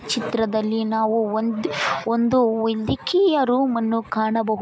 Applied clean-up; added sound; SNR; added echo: none; none; none; none.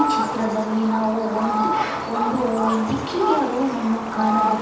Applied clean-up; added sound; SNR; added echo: none; Fowl; 2 dB; reverberation time 0.8 s.